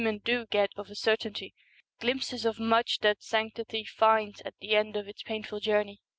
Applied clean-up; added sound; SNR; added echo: none; none; none; none.